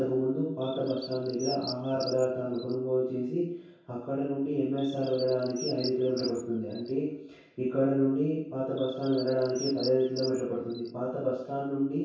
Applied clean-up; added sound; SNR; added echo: none; Bird; 16 dB; reverberation time 0.7 s.